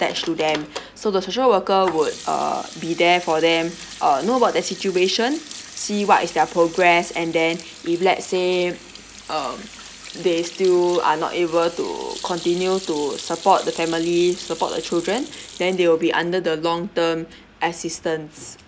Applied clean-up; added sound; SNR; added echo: none; Sink (filling or washing) / Hands; 17 dB; none.